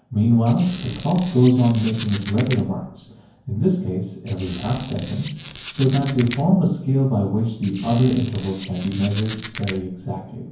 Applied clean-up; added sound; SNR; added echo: none; Squeak; 17 dB; reverberation time 0.9 s.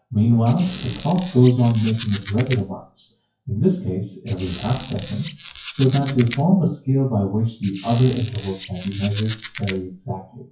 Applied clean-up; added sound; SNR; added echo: classical method WPE with log-MMSE.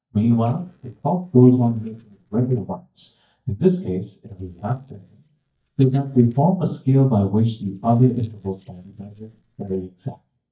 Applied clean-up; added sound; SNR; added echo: neural mask model DeepFilterNet 3.